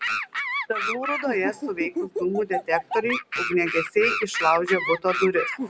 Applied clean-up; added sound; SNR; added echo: none; Animal; 3 dB; none.